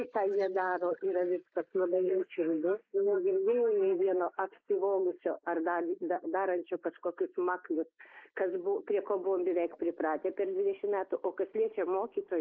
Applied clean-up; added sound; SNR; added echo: neural mask model Resemble Enhance denoiser.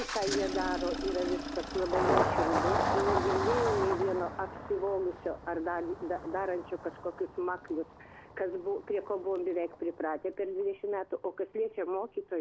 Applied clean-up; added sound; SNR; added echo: none; Engine starting; 2 dB; none.